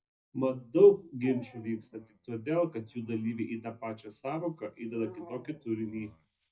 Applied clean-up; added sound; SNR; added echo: neural mask model DeepFilterNet 3.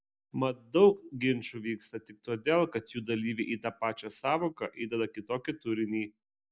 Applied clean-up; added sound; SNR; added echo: none; none; none; none.